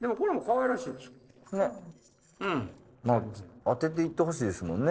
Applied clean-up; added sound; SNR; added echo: neural separator model SepFormer DNS4.